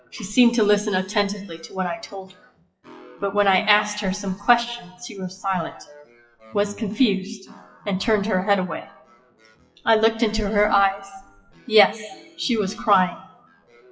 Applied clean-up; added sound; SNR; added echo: classical method WPE with log-MMSE.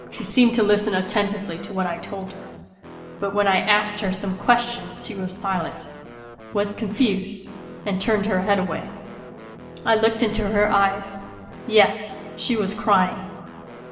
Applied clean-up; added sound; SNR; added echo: none; Guitar; 16 dB; reverberation time 2.0 s.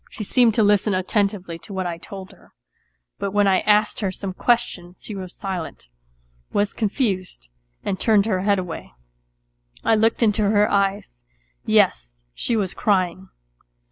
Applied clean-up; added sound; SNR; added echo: none; none; none; none.